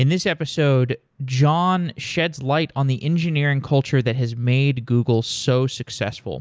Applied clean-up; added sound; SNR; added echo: none; none; none; none.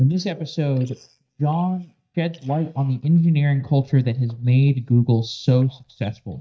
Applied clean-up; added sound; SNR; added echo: neural mask model DeepFilterNet 3.